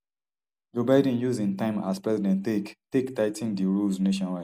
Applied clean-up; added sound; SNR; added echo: none; none; none; none.